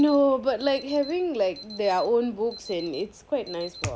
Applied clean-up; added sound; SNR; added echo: none; Alarm; 17 dB; none.